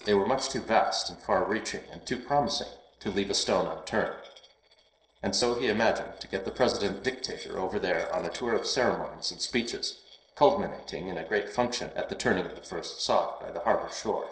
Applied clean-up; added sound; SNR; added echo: neural separator model SepFormer DNS4.